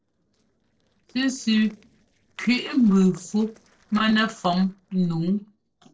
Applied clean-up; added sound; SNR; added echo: neural separator model SepFormer DNS4.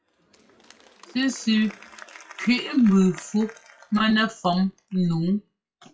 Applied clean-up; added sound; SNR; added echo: classical method WPE with log-MMSE.